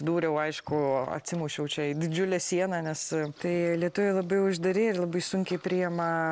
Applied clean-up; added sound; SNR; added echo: none; none; none; none.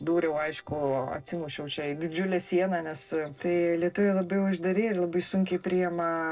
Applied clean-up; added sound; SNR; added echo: neural separator model SepFormer DNS4.